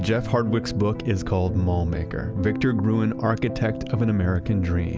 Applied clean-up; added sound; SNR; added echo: none; Bass guitar; 16 dB; none.